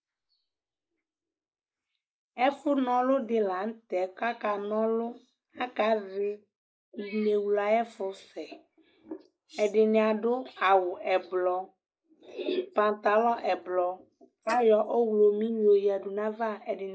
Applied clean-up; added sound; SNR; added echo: neural mask model Resemble Enhance denoiser.